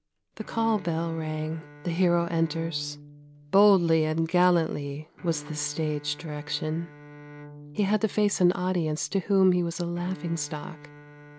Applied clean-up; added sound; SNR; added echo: none; Bowed string instrument; 20 dB; none.